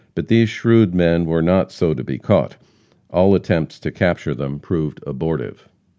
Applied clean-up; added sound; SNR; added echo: none; none; none; none.